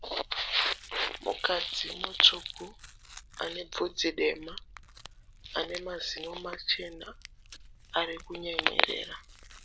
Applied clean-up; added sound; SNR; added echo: none; Tearing; 18 dB; none.